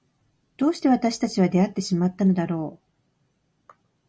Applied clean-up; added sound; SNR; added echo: none; none; none; none.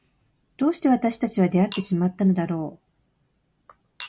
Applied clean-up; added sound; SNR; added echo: none; Chink, clink; 15 dB; none.